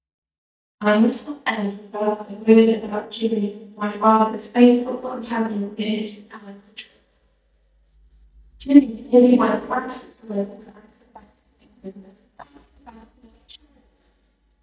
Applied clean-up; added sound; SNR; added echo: neural mask model DeepFilterNet 3.